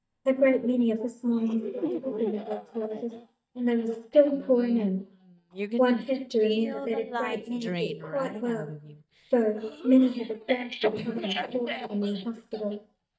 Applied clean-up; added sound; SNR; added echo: neural mask model DeepFilterNet 3.